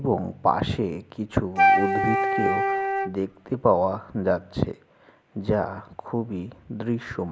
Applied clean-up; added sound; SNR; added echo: none; Wind instrument, woodwind instrument; -3 dB; none.